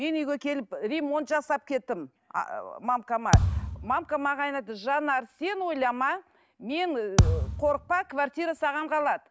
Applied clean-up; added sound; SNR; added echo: none; Thump, thud; -3 dB; none.